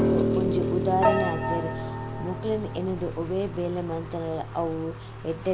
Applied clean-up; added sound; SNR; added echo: none; Piano; -1 dB; none.